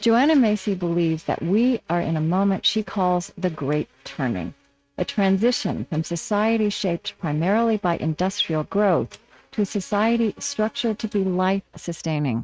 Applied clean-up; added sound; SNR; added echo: neural mask model RNNoise.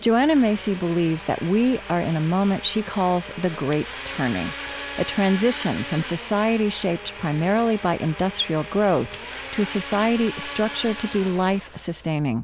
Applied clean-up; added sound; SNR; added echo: none; Domestic sounds, home sounds; 12 dB; none.